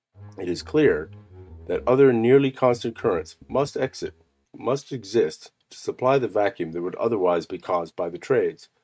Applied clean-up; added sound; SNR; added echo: neural mask model RNNoise.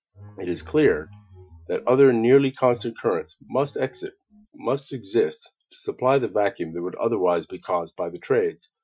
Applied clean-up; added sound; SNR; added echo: classical method Wiener filter.